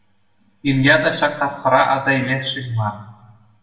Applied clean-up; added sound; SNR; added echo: none; none; none; reverberation time 0.9 s.